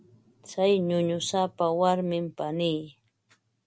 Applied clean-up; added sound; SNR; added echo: none; none; none; none.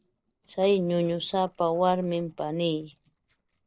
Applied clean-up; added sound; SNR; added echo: neural separator model SepFormer DNS4.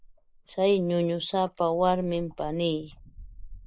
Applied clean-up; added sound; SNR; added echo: neural mask model Resemble Enhance denoiser.